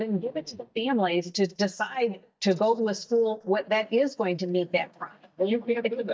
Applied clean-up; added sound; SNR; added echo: neural mask model DeepFilterNet 3.